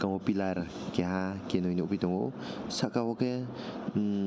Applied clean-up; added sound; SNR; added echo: none; none; none; none.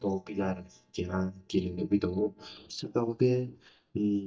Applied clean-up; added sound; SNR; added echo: neural mask model DeepFilterNet 3.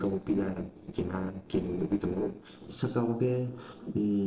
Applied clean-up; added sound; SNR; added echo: neural separator model SepFormer DNS4.